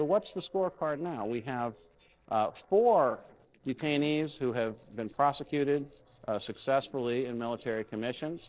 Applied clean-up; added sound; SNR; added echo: neural separator model SepFormer DNS4.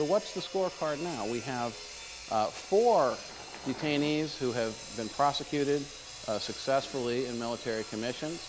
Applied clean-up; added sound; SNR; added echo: none; Wild animals + Sawing; 13 dB; none.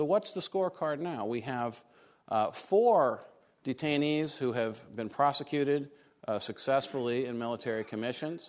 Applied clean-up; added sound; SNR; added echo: none; none; none; none.